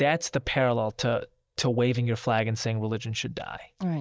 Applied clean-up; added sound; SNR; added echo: neural mask model DeepFilterNet 3.